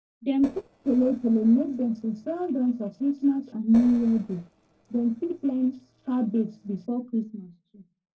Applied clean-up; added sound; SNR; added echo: neural separator model SepFormer DNS4.